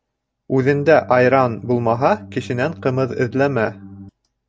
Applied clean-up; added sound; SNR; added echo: none; Organ; 18 dB; none.